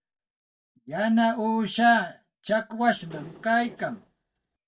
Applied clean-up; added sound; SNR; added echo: neural mask model DeepFilterNet 3.